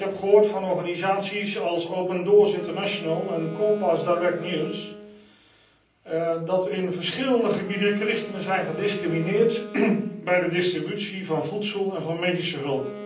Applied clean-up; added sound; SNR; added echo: none; Wind instrument, woodwind instrument; 15 dB; reverberation time 0.6 s.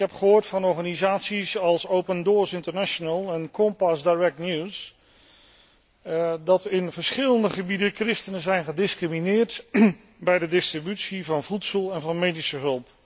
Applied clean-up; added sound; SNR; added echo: none; none; none; none.